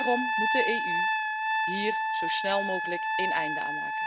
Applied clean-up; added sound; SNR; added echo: none; Trumpet; -5 dB; none.